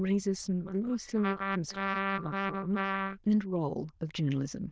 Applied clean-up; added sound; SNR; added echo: neural diffusion model UNIVERSE++.